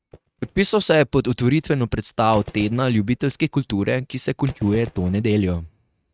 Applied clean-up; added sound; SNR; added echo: neural mask model RNNoise.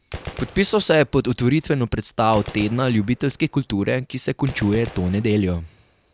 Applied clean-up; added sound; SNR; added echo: none; Gunshot, gunfire; 18 dB; none.